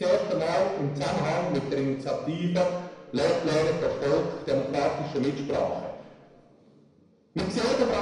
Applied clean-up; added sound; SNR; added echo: none; none; none; reverberation time 1.0 s.